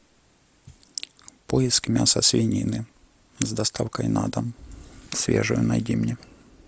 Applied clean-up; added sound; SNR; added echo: none; none; none; none.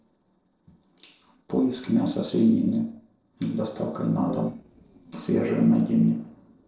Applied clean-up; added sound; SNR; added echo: neural separator model SepFormer DNS4.